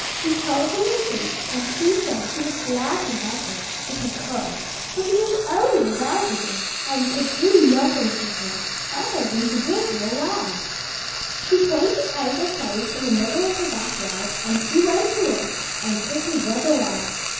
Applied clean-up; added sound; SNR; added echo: none; Frying (food); 5 dB; reverberation time 1.0 s.